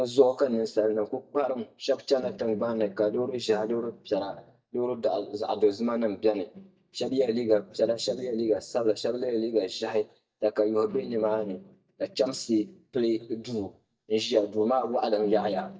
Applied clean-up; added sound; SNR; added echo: neural mask model DeepFilterNet 3.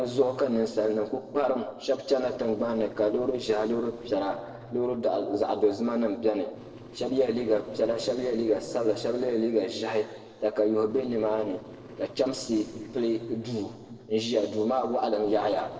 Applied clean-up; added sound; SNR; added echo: neural separator model SepFormer DNS4.